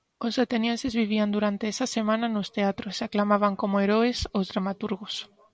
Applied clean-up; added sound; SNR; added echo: none; none; none; none.